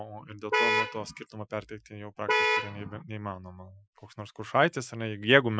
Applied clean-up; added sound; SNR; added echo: classical method Wiener filter.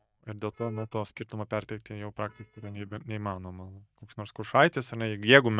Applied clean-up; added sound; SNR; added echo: neural mask model DeepFilterNet 3.